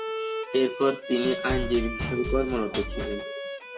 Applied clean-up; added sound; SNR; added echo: none; Bowed string instrument + Drum kit; 5 dB; none.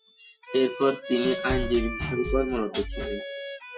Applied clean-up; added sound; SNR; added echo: classical method Wiener filter.